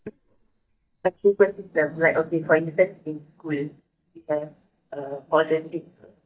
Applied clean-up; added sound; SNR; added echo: neural mask model DeepFilterNet 3.